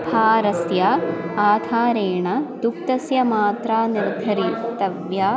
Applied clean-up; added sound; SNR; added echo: none; Wind instrument, woodwind instrument; 18 dB; none.